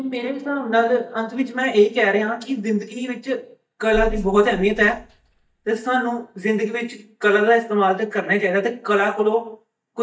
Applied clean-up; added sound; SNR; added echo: neural mask model DeepFilterNet 3.